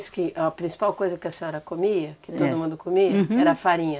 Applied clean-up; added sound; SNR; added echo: none; none; none; none.